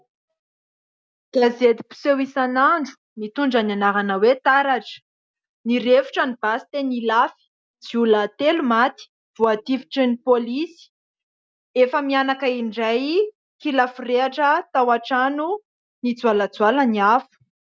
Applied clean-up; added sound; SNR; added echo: none; none; none; none.